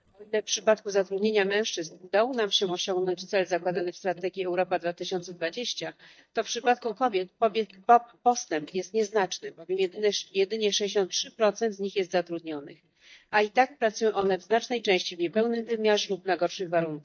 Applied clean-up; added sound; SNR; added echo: neural mask model DeepFilterNet 3.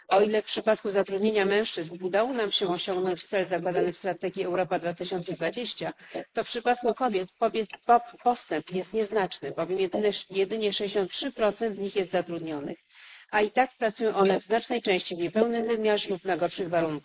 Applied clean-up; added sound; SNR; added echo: neural mask model Resemble Enhance denoiser.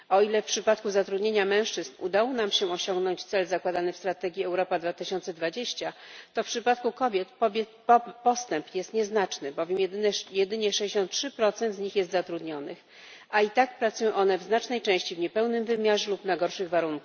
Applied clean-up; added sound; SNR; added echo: none; none; none; none.